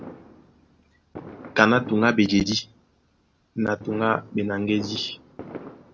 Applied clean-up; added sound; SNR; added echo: none; Fireworks; 16 dB; none.